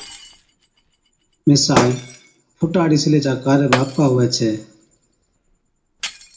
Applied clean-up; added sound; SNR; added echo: none; Shatter; 9 dB; reverberation time 0.4 s.